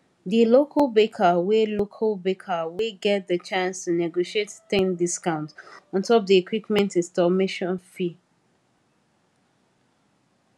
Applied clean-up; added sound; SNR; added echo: none; none; none; none.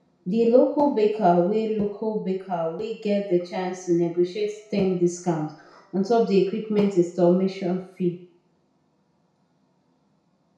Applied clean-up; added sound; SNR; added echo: none; none; none; reverberation time 0.6 s.